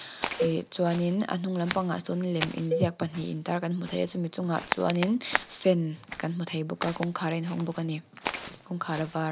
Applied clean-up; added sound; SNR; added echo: none; Cowbell + Walk, footsteps; 8 dB; none.